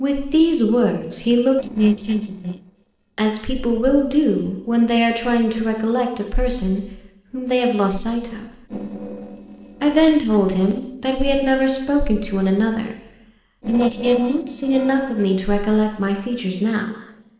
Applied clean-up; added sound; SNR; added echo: neural separator model SepFormer DNS4.